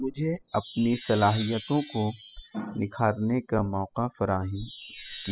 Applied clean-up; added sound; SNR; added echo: classical method spectral subtraction.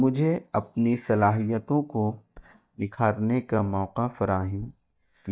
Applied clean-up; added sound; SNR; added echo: neural mask model DeepFilterNet 3.